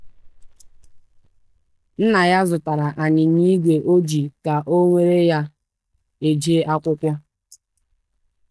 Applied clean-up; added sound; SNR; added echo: neural mask model DeepFilterNet 3.